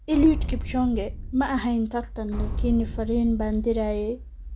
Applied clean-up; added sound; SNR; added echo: none; Boom; 7 dB; none.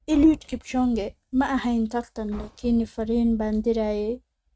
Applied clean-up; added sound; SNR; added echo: neural mask model RNNoise.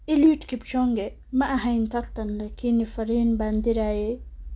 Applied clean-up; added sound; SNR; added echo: none; none; none; none.